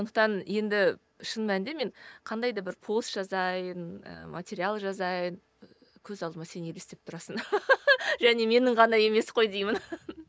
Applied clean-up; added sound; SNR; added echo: none; none; none; none.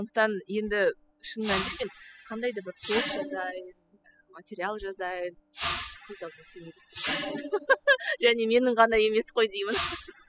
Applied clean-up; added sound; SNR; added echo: classical method spectral subtraction.